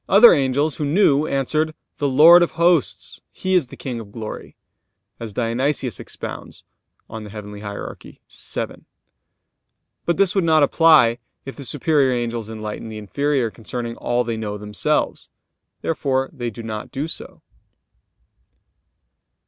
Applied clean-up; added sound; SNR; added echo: none; none; none; none.